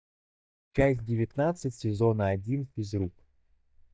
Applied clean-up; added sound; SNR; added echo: neural mask model DeepFilterNet 3.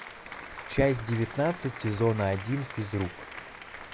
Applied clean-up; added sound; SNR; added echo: none; Applause; 12 dB; none.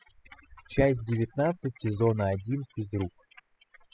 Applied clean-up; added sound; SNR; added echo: classical method spectral subtraction.